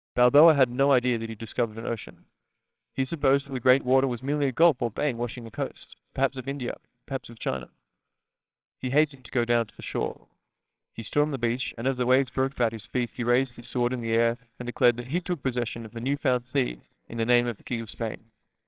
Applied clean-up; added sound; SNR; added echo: neural separator model SepFormer WHAMR!.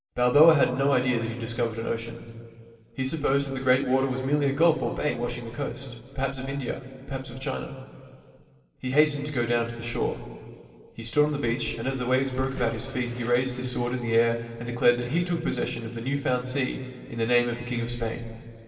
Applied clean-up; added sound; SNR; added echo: neural separator model SepFormer DNS4.